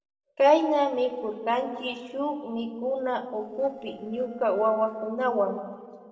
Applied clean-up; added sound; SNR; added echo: neural separator model SepFormer DNS4.